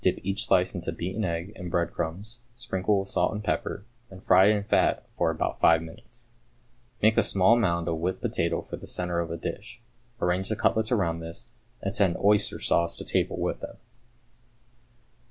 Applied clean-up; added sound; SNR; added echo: none; none; none; none.